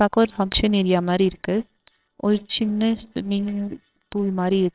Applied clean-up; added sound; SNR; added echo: neural separator model SepFormer WHAMR!.